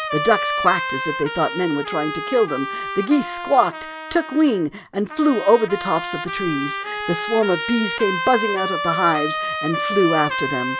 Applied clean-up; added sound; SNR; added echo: none; Trumpet; 5 dB; none.